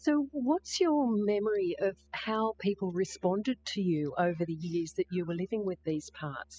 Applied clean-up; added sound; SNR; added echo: classical method spectral subtraction.